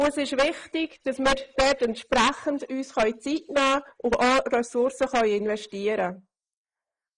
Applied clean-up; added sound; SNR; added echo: neural mask model Resemble Enhance denoiser.